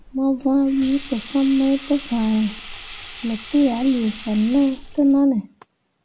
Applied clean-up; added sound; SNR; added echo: none; Sink (filling or washing); 12 dB; none.